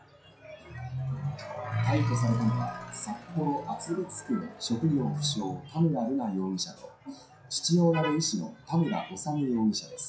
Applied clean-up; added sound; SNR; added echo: classical method WPE with log-MMSE.